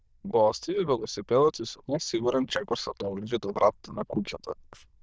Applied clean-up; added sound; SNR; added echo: neural diffusion model UNIVERSE++.